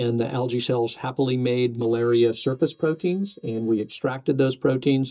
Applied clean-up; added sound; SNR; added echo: neural mask model DeepFilterNet 3.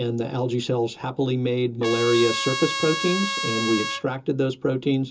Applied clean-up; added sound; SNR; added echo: none; Trumpet; 5 dB; reverberation time 0.2 s.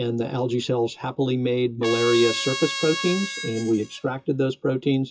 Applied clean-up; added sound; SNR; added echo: classical method WPE with log-MMSE.